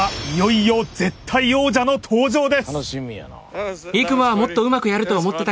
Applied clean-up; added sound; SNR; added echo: none; none; none; none.